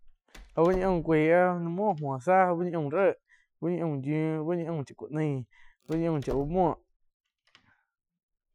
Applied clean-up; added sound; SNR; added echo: classical method Wiener filter.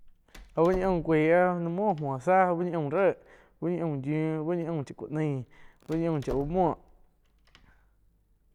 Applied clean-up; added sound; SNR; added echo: none; Door; 20 dB; none.